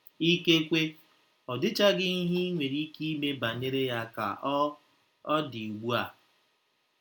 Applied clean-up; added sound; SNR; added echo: none; none; none; none.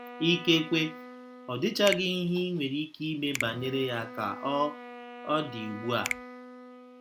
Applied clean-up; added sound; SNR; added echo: none; Wind instrument, woodwind instrument + Finger snapping; 11 dB; none.